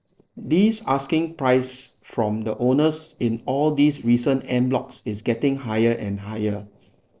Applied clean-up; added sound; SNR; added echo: neural separator model SepFormer DNS4.